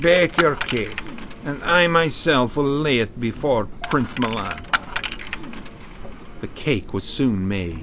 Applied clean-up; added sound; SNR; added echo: none; Coin (dropping); 8 dB; none.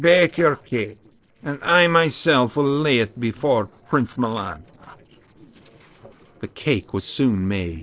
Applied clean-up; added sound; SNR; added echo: neural separator model SepFormer DNS4.